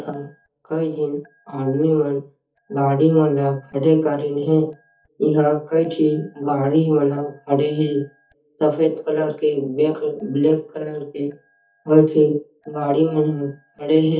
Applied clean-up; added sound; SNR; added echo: neural mask model DeepFilterNet 3.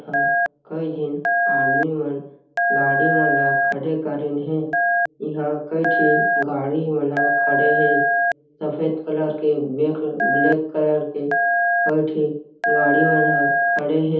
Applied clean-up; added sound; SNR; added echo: none; Telephone; -2 dB; reverberation time 0.6 s.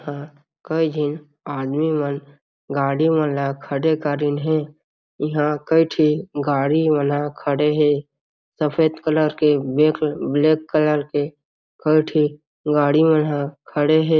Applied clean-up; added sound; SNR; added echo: none; none; none; none.